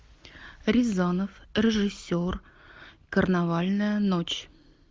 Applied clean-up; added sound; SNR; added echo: none; none; none; none.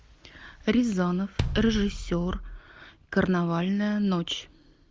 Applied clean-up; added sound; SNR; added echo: none; Bass drum; 7 dB; none.